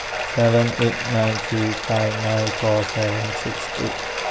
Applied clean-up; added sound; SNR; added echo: none; Bathtub (filling or washing); 4 dB; none.